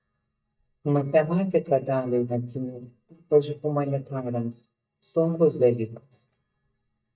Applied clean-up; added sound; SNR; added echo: neural mask model DeepFilterNet 3.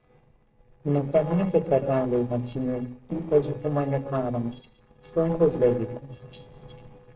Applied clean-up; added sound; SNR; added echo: neural separator model SepFormer DNS4.